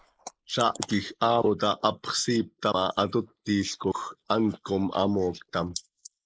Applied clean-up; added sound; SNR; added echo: neural mask model Resemble Enhance denoiser.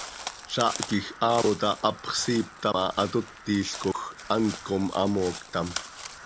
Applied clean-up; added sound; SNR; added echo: none; Crow; 12 dB; none.